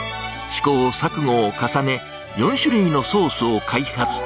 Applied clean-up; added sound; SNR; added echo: none; none; none; none.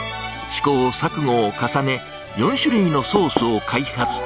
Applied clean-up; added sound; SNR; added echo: none; Writing; 13 dB; none.